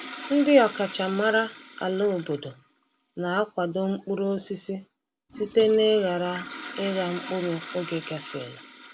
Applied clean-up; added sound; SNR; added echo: none; Toilet flush; 15 dB; none.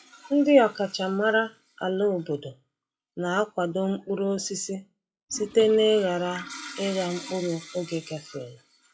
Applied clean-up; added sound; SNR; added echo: classical method log-MMSE.